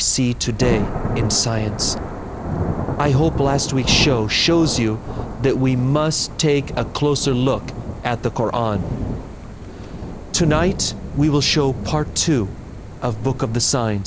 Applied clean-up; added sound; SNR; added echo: none; Thunder / Rain; 6 dB; none.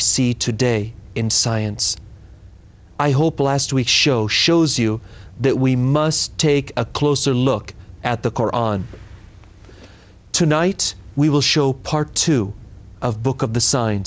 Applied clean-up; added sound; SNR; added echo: none; none; none; none.